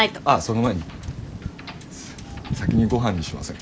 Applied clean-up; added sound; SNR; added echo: none; Wind / Boat, Water vehicle; 7 dB; none.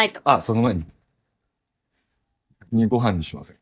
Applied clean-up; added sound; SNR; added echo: neural mask model DeepFilterNet 3.